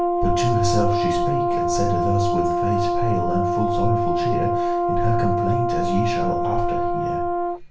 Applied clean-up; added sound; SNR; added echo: none; Brass instrument; -2 dB; reverberation time 0.4 s.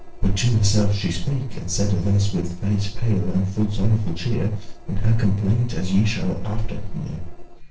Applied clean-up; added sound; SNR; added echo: neural separator model SepFormer DNS4.